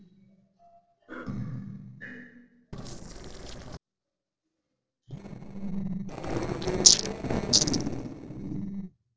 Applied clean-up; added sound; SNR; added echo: neural separator model SepFormer DNS4.